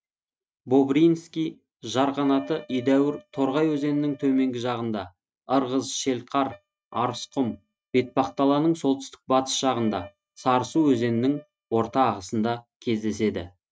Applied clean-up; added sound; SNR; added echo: neural mask model RNNoise.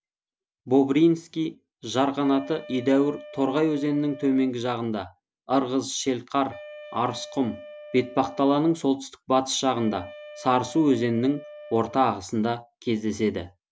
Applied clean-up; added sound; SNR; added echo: none; Wind instrument, woodwind instrument; 18 dB; none.